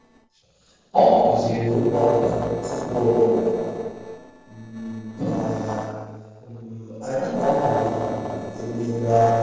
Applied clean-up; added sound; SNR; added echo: neural separator model SepFormer DNS4.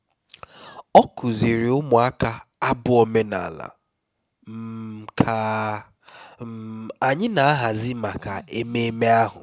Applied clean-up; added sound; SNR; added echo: none; none; none; none.